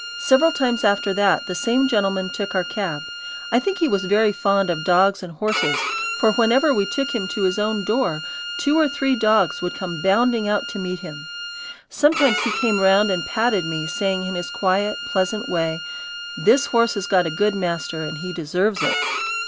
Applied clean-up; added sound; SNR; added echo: none; Bowed string instrument; 8 dB; none.